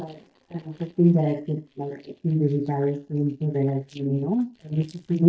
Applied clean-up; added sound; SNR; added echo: neural mask model DeepFilterNet 3.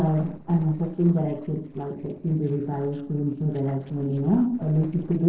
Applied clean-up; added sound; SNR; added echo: neural separator model SepFormer DNS4.